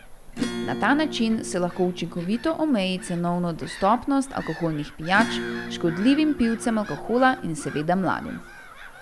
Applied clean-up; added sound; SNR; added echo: none; Gull, seagull / Bird vocalization, bird call, bird song + Acoustic guitar / Strum; 10 dB; none.